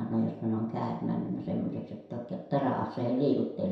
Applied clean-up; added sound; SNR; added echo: none; none; none; reverberation time 0.7 s.